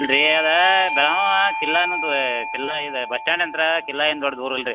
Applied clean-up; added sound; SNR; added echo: none; Doorbell; 5 dB; none.